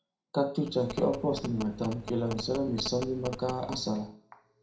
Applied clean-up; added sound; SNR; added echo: none; Telephone; 12 dB; reverberation time 0.4 s.